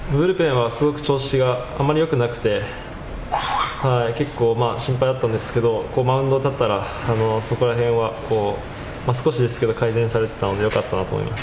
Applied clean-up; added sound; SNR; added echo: none; none; none; none.